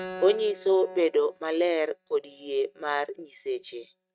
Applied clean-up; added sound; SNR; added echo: neural mask model RNNoise.